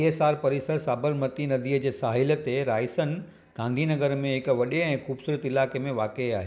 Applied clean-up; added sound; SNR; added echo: none; none; none; none.